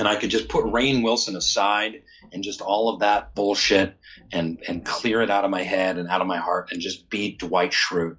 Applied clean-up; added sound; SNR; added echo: classical method log-MMSE.